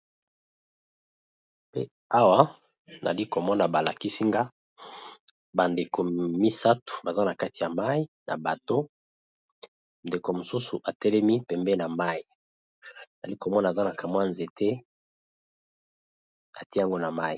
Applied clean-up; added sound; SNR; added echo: none; none; none; none.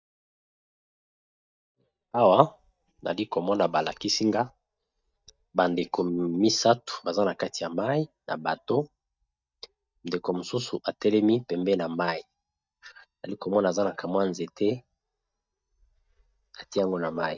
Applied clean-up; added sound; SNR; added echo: neural mask model DeepFilterNet 3.